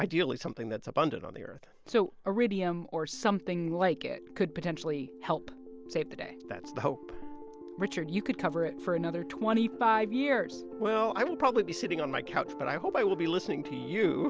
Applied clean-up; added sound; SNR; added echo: none; none; none; none.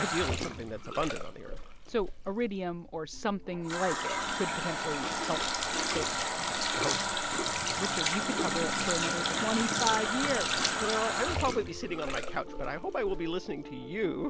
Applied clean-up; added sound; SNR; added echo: none; Water tap, faucet; -1 dB; none.